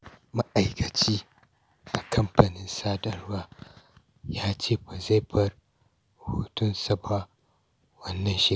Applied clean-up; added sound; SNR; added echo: none; none; none; none.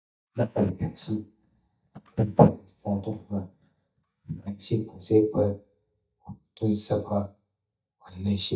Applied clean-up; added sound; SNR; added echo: neural mask model DeepFilterNet 3.